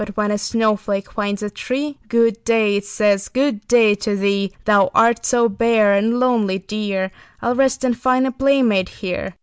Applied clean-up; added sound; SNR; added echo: none; none; none; none.